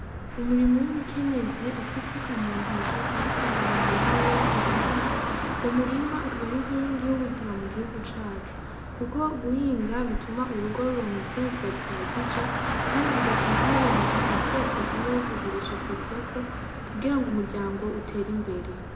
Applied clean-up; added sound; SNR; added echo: none; Car; -1 dB; reverberation time 0.6 s.